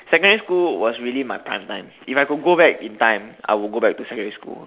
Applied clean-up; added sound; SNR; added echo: none; none; none; none.